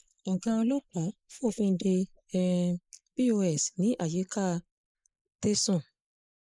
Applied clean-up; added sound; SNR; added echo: neural mask model Resemble Enhance denoiser.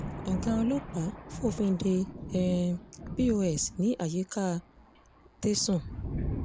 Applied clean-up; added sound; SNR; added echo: none; Thunder; 8 dB; none.